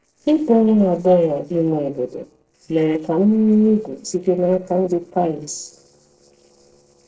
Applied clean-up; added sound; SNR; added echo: neural separator model SepFormer DNS4.